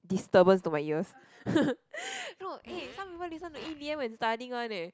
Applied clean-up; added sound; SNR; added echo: none; Fart; 19 dB; none.